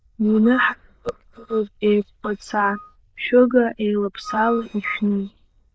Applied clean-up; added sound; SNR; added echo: neural diffusion model UNIVERSE++.